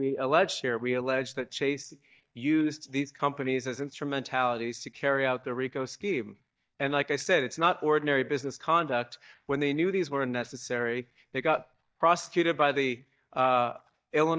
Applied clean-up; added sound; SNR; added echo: neural mask model DeepFilterNet 3.